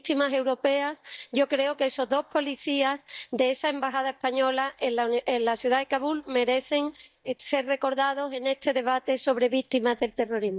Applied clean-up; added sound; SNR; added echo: neural mask model DeepFilterNet 3.